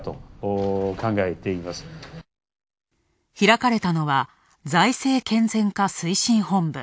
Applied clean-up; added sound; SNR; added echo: none; none; none; none.